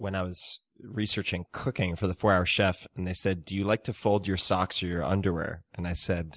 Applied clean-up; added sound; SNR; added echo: none; none; none; none.